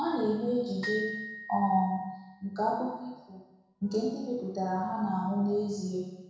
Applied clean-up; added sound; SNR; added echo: none; Glockenspiel; 13 dB; reverberation time 1.1 s.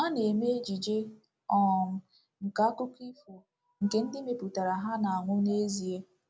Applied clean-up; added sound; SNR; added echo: none; none; none; none.